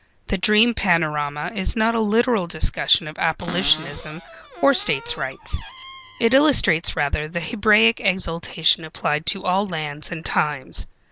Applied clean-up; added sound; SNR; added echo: none; Cupboard open or close; 15 dB; none.